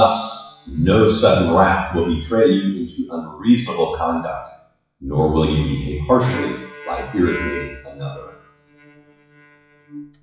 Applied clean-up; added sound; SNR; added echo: classical method WPE with log-MMSE.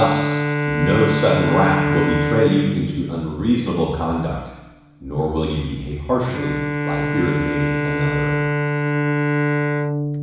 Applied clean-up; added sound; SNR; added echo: none; Bowed string instrument; 0 dB; reverberation time 1.1 s.